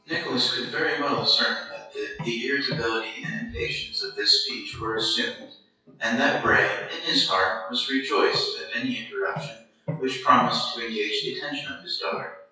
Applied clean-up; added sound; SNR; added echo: classical method WPE with log-MMSE.